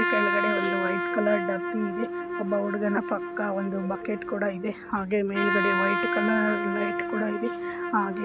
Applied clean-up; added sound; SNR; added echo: none; Trumpet; 1 dB; none.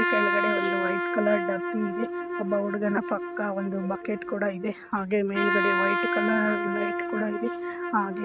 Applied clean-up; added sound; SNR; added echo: neural mask model RNNoise.